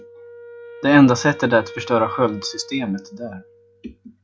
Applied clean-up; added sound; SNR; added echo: none; Wind instrument, woodwind instrument; 18 dB; none.